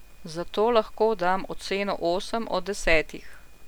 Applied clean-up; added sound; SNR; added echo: none; none; none; none.